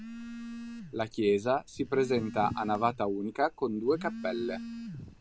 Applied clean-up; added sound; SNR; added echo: none; Telephone; 12 dB; none.